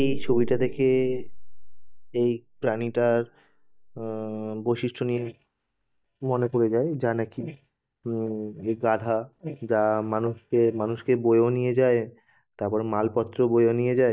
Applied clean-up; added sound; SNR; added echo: neural mask model DeepFilterNet 3.